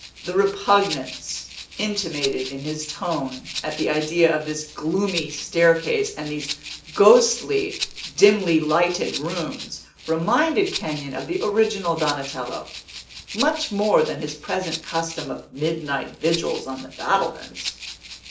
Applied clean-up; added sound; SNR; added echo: none; Rattle (instrument); 13 dB; reverberation time 0.4 s.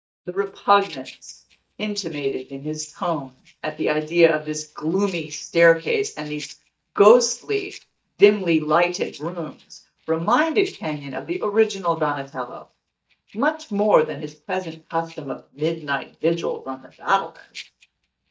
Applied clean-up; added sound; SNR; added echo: neural mask model DeepFilterNet 3.